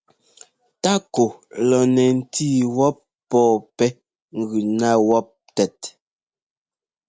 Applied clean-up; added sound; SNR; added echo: none; none; none; none.